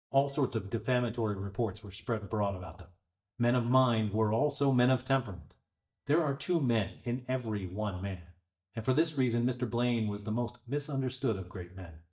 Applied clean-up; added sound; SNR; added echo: neural mask model DeepFilterNet 3.